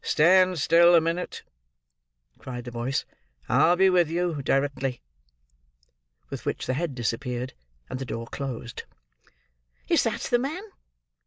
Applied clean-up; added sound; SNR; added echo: none; none; none; none.